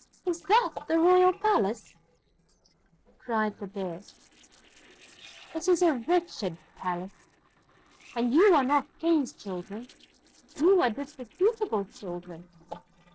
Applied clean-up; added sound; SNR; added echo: neural separator model SepFormer DNS4.